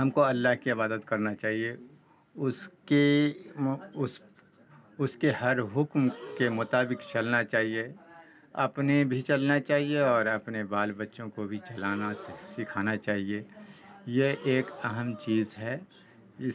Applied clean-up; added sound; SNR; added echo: none; Breathing; 17 dB; none.